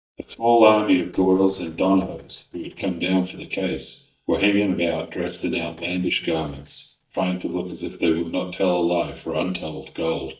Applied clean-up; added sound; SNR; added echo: neural mask model DeepFilterNet 3.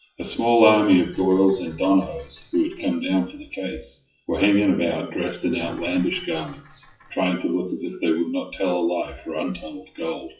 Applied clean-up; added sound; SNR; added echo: classical method WPE with log-MMSE.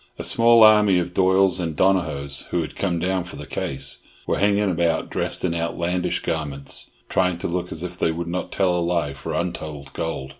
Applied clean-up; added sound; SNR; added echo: none; none; none; none.